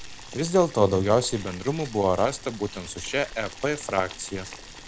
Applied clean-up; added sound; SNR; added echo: none; Boiling; 15 dB; none.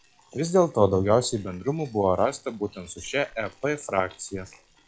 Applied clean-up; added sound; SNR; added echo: classical method log-MMSE.